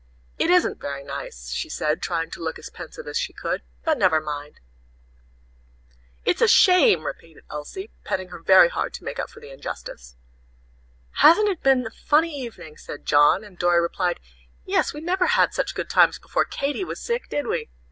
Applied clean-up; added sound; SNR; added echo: none; none; none; none.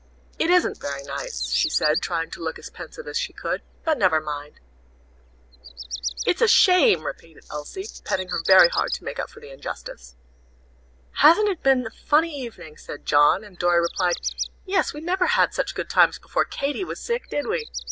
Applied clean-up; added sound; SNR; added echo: none; Bird vocalization, bird call, bird song; 12 dB; none.